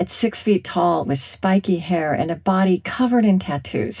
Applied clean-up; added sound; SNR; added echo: none; none; none; reverberation time 0.4 s.